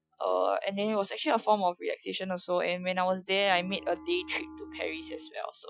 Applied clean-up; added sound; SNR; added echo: classical method Wiener filter.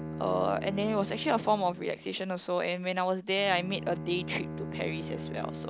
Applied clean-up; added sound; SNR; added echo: none; Bowed string instrument; 9 dB; none.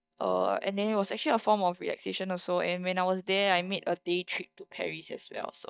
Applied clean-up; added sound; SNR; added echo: neural mask model DeepFilterNet 3.